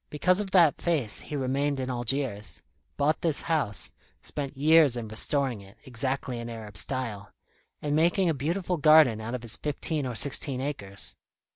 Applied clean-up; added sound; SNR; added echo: none; none; none; none.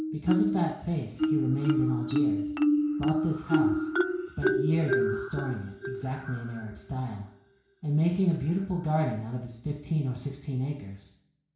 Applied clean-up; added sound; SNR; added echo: none; Marimba, xylophone; 0 dB; reverberation time 0.6 s.